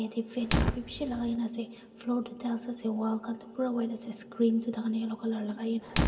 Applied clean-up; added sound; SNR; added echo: none; Fire; 2 dB; reverberation time 2.3 s.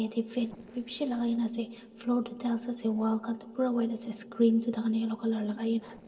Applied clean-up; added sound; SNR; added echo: neural separator model SepFormer DNS4.